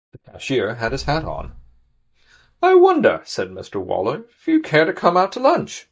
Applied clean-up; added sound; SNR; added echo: neural mask model DeepFilterNet 3.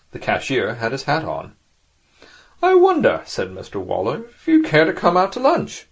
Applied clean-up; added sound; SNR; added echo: none; none; none; none.